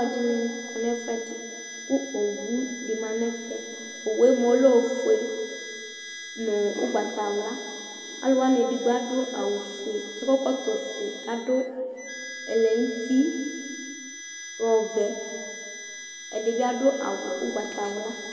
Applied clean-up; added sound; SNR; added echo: none; Harmonica; 13 dB; reverberation time 2.3 s.